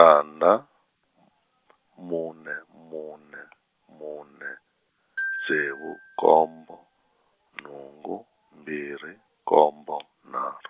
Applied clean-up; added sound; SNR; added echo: none; Glockenspiel; 13 dB; none.